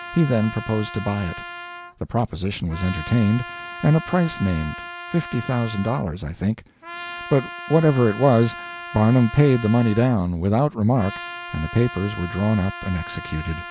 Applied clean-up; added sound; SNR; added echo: none; Trumpet; 14 dB; none.